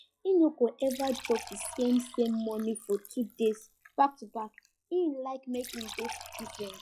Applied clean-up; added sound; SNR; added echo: classical method log-MMSE.